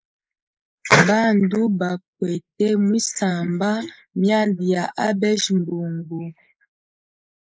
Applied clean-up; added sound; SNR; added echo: neural mask model Resemble Enhance denoiser.